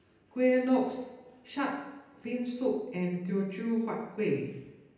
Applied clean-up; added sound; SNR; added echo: none; none; none; reverberation time 0.9 s.